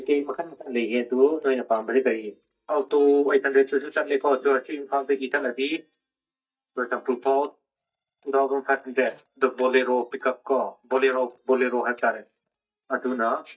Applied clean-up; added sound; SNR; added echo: neural mask model DeepFilterNet 3.